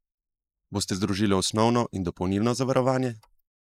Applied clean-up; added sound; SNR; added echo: neural mask model Resemble Enhance denoiser.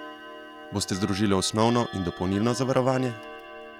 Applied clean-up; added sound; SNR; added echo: none; Clock; 14 dB; none.